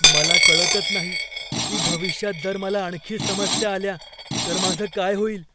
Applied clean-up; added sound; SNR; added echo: none; Coin (dropping) + Screech; -4 dB; none.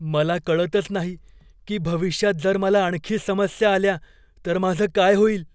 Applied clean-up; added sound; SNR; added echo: none; none; none; none.